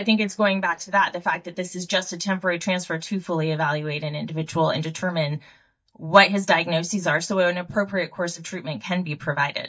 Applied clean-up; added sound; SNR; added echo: neural mask model DeepFilterNet 3.